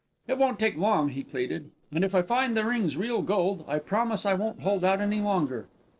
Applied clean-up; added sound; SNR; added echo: neural separator model SepFormer DNS4.